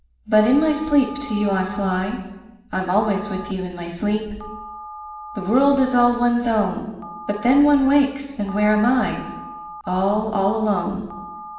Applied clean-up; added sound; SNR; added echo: none; Telephone; 17 dB; reverberation time 1.0 s.